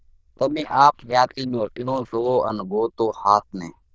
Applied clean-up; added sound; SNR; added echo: neural diffusion model UNIVERSE++.